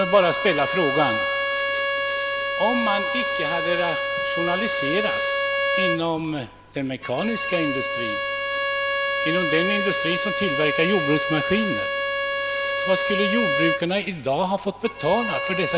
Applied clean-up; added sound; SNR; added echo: none; Bowed string instrument; 0 dB; none.